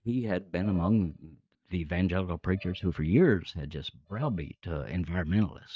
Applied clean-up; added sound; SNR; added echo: neural mask model DeepFilterNet 3.